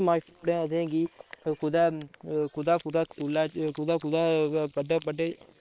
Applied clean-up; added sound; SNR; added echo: neural separator model SepFormer WHAM!.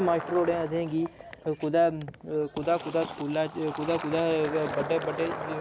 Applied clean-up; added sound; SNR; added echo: none; Fill (with liquid); 10 dB; none.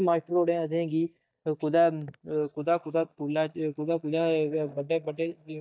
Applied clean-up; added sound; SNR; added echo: neural mask model DeepFilterNet 3.